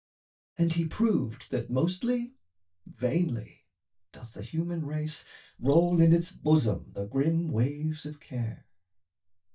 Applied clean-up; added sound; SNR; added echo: neural mask model DeepFilterNet 3.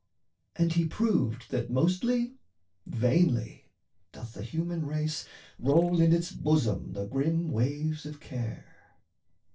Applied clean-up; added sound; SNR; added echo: neural separator model SepFormer DNS4.